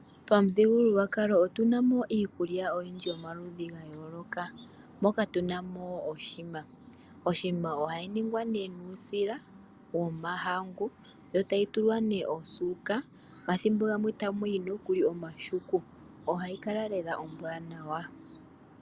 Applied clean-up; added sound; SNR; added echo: none; none; none; none.